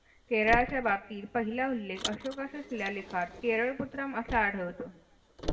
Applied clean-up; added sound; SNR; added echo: none; Car; 10 dB; reverberation time 0.7 s.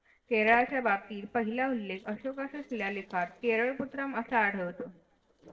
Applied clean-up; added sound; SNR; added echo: neural separator model SepFormer DNS4.